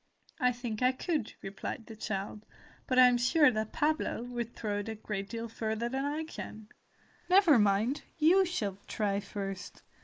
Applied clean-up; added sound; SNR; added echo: neural mask model Resemble Enhance denoiser.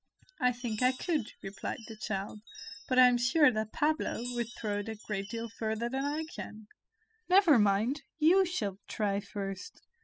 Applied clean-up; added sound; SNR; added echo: classical method spectral subtraction.